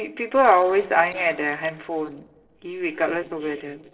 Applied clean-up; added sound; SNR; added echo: neural separator model SepFormer DNS4.